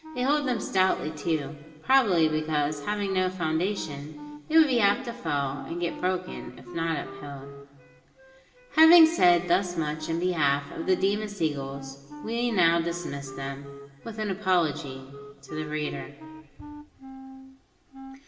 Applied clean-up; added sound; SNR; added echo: none; Wind instrument, woodwind instrument; 15 dB; reverberation time 1.6 s.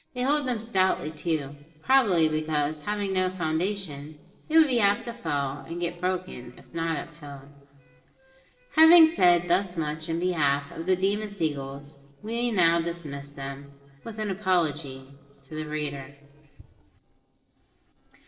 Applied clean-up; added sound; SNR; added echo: neural separator model SepFormer DNS4.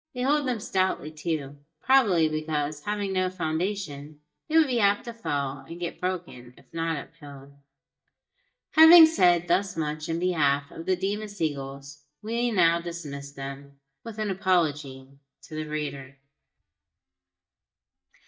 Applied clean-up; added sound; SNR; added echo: neural mask model DeepFilterNet 3.